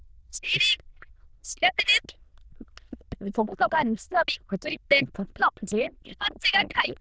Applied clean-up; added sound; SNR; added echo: neural diffusion model UNIVERSE++.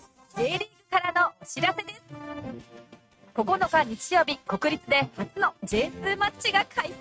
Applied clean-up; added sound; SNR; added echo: neural mask model RNNoise.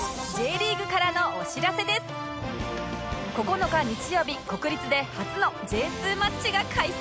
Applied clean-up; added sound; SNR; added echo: none; none; none; none.